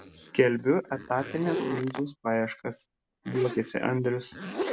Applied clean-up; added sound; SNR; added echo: none; Zipper (clothing); 9 dB; none.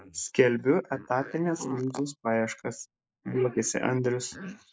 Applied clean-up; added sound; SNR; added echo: neural mask model Resemble Enhance denoiser.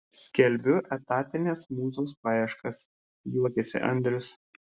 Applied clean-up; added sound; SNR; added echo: none; none; none; none.